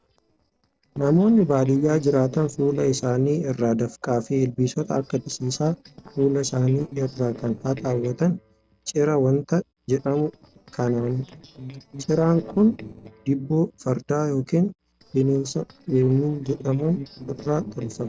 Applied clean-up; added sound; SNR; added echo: neural separator model SepFormer DNS4.